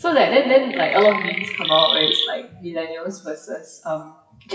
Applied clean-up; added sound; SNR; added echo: classical method WPE with log-MMSE.